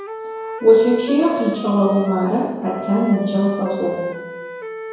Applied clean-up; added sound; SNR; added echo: none; Wind instrument, woodwind instrument; 11 dB; reverberation time 1.0 s.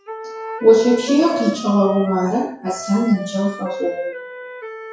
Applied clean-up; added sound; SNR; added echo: classical method WPE with log-MMSE.